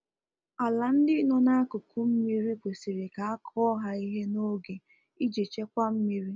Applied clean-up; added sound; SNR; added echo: none; none; none; none.